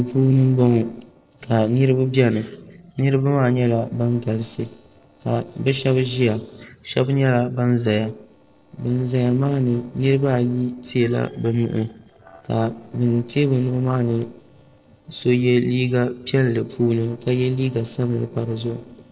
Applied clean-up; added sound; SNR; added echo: neural separator model SepFormer DNS4.